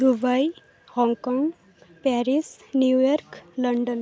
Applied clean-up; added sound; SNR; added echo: none; none; none; none.